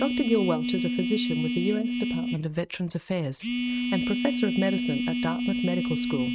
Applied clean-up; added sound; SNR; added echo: neural mask model RNNoise.